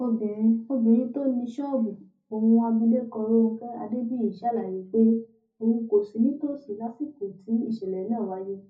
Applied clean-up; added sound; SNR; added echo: none; none; none; reverberation time 0.4 s.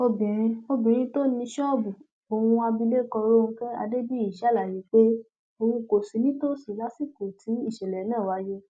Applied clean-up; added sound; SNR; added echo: none; none; none; none.